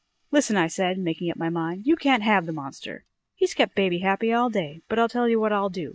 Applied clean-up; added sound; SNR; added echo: neural mask model Resemble Enhance denoiser.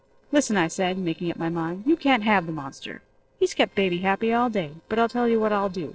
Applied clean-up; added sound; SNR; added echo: neural separator model SepFormer DNS4.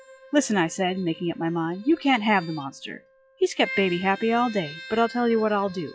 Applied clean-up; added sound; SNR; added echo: classical method log-MMSE.